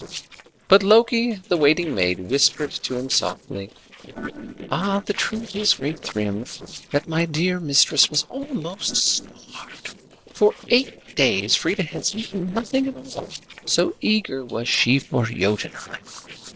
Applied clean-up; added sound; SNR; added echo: neural separator model SepFormer DNS4.